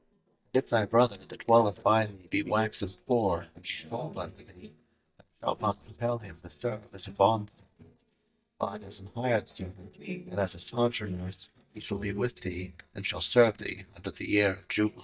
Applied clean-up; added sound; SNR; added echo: neural mask model DeepFilterNet 3.